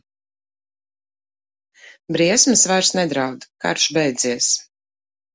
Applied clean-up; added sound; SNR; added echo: none; none; none; none.